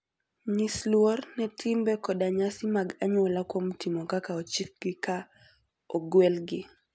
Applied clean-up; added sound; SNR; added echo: none; none; none; none.